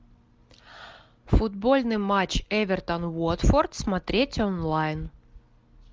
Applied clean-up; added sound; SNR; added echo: none; none; none; none.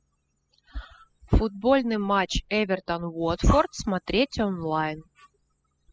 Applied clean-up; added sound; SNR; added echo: classical method spectral subtraction.